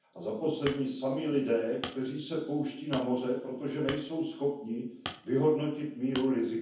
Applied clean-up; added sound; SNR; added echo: none; Hammer; 15 dB; reverberation time 0.7 s.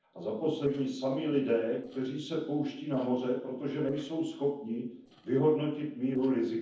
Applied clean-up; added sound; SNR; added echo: neural separator model SepFormer DNS4.